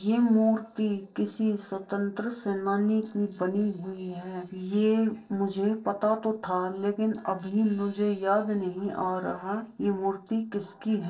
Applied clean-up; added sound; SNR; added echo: neural separator model SepFormer DNS4.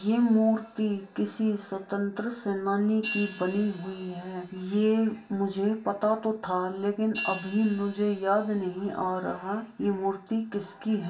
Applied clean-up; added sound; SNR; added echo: none; Hi-hat; 17 dB; reverberation time 0.3 s.